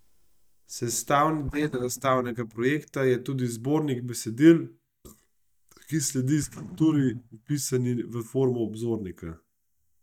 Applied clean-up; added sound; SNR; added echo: neural mask model DeepFilterNet 3.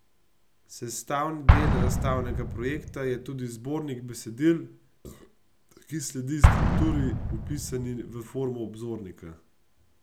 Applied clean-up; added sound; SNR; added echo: none; Explosion; -4 dB; none.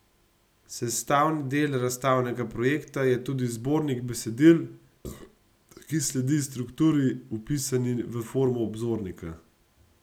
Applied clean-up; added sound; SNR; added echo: none; none; none; none.